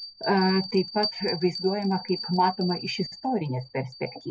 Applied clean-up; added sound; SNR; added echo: none; Bell; 10 dB; none.